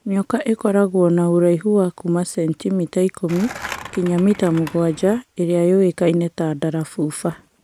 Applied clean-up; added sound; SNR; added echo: none; Skateboard; 15 dB; none.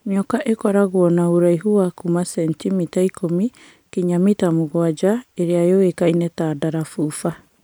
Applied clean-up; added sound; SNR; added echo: none; none; none; none.